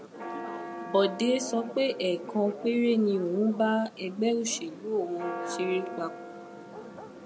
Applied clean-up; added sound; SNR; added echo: none; Church bell; 11 dB; none.